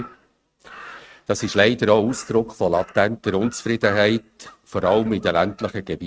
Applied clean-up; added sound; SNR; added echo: neural mask model RNNoise.